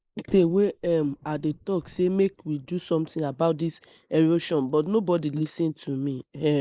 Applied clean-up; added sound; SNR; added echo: neural mask model Resemble Enhance denoiser.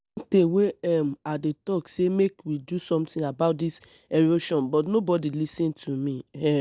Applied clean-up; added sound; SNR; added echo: none; none; none; none.